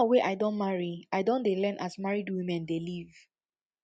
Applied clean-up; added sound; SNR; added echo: none; none; none; none.